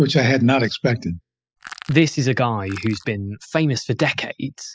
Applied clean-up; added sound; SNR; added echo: classical method spectral subtraction.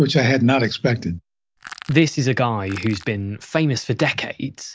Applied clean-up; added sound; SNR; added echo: none; Crushing; 20 dB; none.